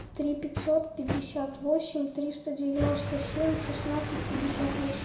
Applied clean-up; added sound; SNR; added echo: none; Fire; 4 dB; reverberation time 0.5 s.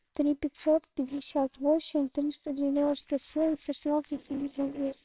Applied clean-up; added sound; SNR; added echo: neural separator model SepFormer WHAMR!.